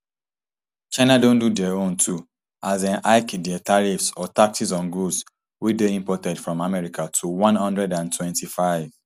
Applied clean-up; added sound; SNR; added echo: none; none; none; none.